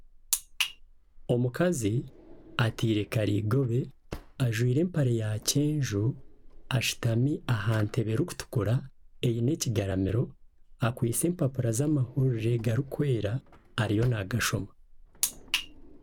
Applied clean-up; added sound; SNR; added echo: none; Drawer open or close; 20 dB; none.